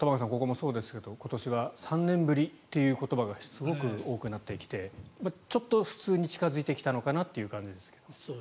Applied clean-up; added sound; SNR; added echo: none; none; none; none.